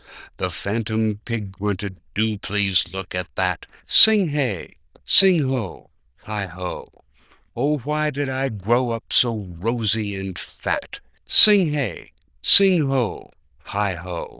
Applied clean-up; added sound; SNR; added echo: neural diffusion model UNIVERSE++.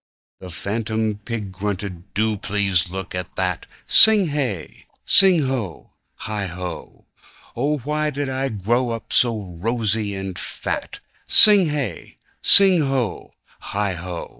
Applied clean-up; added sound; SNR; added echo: neural mask model DeepFilterNet 3.